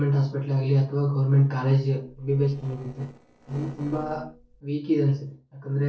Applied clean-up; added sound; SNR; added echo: neural separator model SepFormer DNS4.